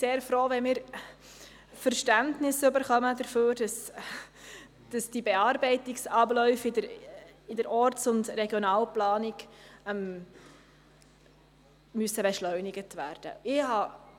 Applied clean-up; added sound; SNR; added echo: none; none; none; none.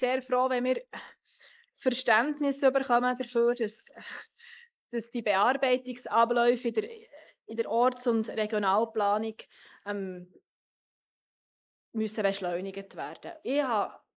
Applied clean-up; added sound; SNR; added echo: neural mask model Resemble Enhance denoiser.